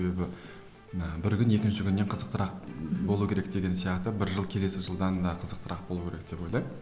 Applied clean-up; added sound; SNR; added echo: none; none; none; none.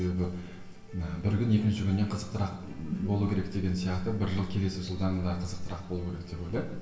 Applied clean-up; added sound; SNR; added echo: none; none; none; reverberation time 1.0 s.